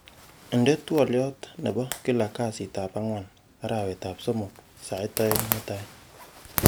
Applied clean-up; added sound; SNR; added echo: none; Zipper (clothing); 5 dB; none.